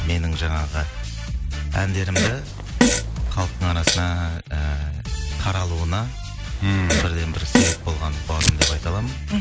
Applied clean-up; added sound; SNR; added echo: none; Tearing + Fart; 0 dB; none.